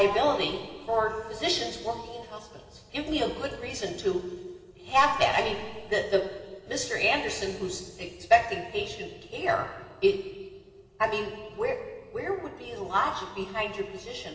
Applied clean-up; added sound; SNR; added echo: none; none; none; reverberation time 2.0 s.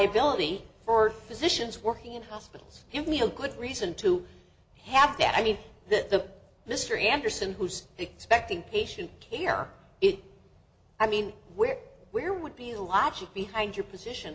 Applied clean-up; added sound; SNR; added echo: none; none; none; none.